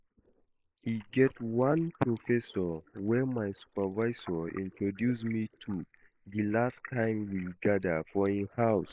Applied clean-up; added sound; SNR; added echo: neural mask model Resemble Enhance denoiser.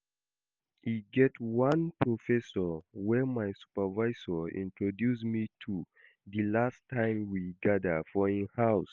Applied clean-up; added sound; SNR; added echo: none; none; none; none.